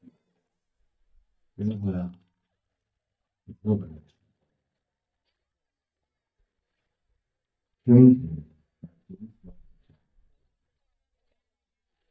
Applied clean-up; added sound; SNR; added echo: neural mask model DeepFilterNet 3.